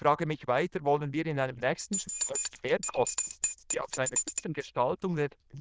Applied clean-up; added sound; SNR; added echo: neural diffusion model UNIVERSE++.